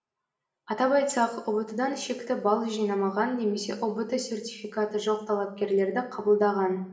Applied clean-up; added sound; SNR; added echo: none; none; none; reverberation time 0.7 s.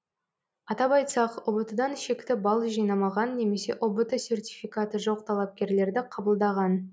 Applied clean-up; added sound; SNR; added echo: none; none; none; none.